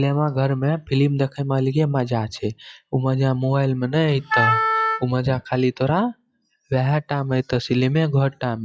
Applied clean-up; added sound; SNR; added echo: classical method log-MMSE.